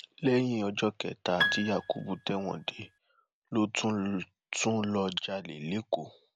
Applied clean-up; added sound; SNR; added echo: none; Piano; 4 dB; none.